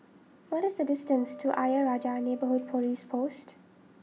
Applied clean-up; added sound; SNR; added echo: none; Wind instrument, woodwind instrument; 18 dB; none.